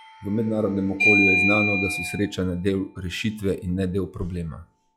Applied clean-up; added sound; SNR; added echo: classical method log-MMSE.